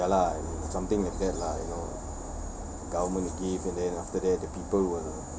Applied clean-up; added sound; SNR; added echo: none; none; none; none.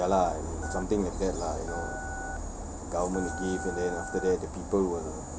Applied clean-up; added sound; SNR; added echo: none; Telephone; 12 dB; none.